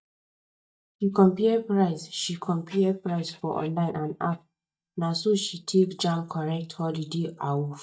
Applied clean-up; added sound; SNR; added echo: neural mask model DeepFilterNet 3.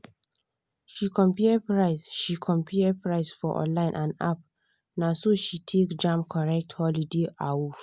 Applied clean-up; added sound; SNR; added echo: none; none; none; none.